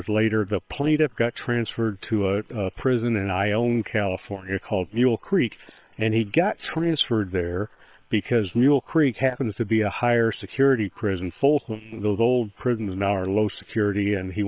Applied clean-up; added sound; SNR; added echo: neural separator model SepFormer WHAM!.